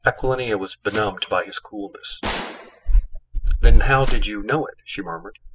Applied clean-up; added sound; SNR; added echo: classical method spectral subtraction.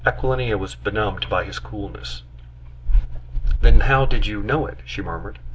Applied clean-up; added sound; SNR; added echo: none; none; none; none.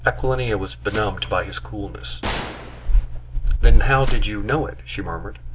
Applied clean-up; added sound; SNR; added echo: none; Gunshot, gunfire + Walk, footsteps; 15 dB; none.